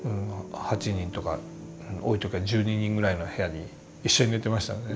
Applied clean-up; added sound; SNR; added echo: none; none; none; none.